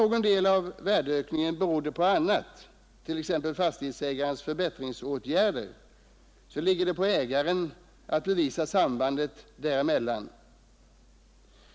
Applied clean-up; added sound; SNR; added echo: none; none; none; none.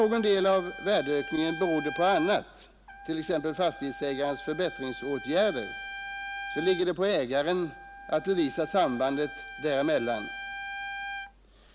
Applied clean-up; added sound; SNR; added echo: none; Trumpet; 12 dB; none.